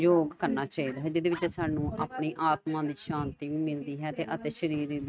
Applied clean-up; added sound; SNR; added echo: neural mask model RNNoise.